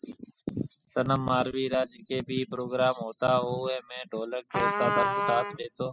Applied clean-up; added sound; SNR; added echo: classical method spectral subtraction.